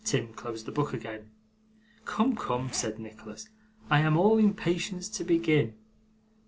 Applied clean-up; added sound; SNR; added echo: none; Zipper (clothing); 19 dB; none.